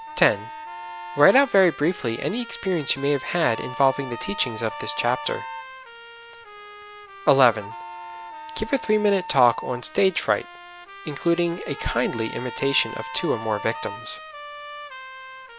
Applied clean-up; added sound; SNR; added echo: none; Wind instrument, woodwind instrument + Trumpet; 12 dB; none.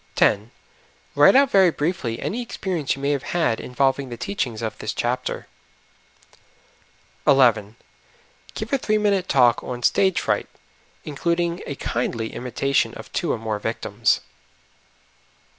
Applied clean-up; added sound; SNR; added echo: none; none; none; none.